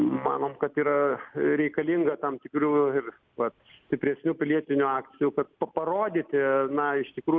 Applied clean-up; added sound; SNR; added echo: none; none; none; none.